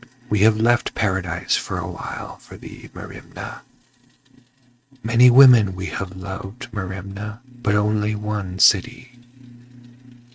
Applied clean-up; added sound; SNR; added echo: neural mask model RNNoise.